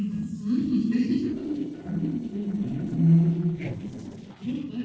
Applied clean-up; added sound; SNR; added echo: neural separator model SepFormer DNS4.